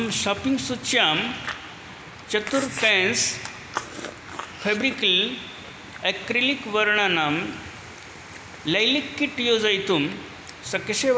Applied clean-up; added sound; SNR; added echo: none; Chewing, mastication; 16 dB; none.